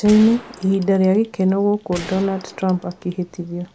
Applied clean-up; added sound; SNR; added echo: none; Gunshot, gunfire; 19 dB; none.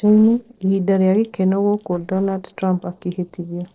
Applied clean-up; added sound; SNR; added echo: neural separator model SepFormer DNS4.